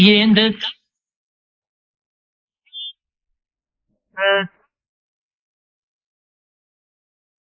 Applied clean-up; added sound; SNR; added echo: neural mask model Resemble Enhance denoiser.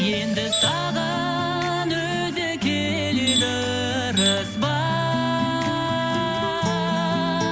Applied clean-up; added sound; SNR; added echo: none; Tools; 4 dB; none.